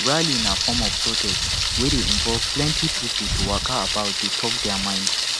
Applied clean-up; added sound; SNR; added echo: none; Thunder; -5 dB; none.